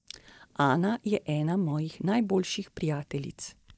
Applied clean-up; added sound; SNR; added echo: neural mask model DeepFilterNet 3.